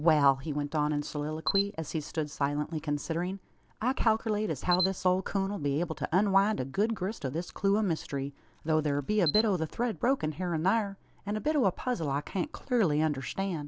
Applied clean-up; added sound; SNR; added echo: none; Camera; 10 dB; none.